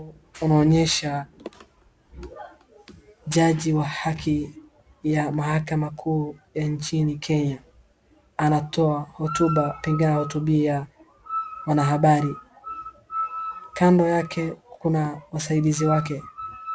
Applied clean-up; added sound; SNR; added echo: none; none; none; none.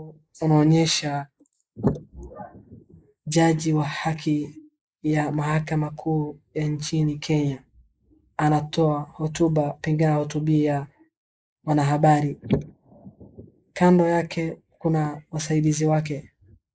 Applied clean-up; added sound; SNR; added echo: neural mask model Resemble Enhance denoiser.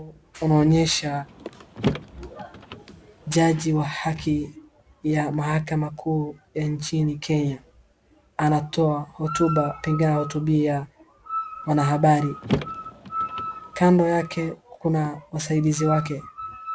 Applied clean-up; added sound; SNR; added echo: none; Car; 10 dB; none.